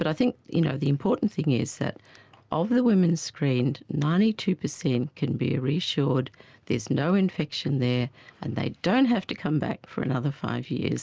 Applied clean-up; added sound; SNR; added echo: none; none; none; none.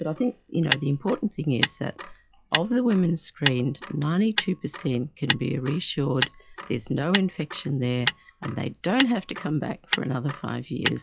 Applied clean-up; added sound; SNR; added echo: classical method log-MMSE.